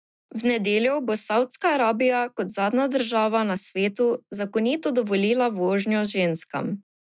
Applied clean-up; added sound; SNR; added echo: none; none; none; none.